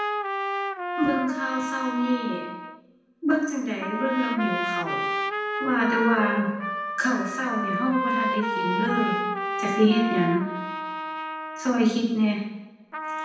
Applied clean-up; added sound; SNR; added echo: none; Trumpet; 3 dB; reverberation time 0.9 s.